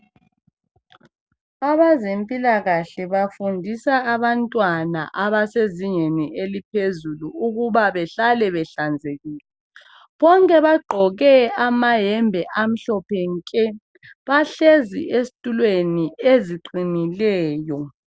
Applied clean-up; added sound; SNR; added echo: none; none; none; none.